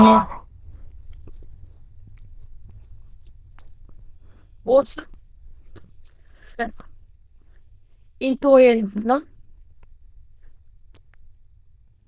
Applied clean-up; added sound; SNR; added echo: neural diffusion model UNIVERSE++.